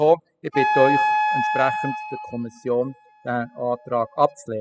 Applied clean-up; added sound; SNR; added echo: classical method spectral subtraction.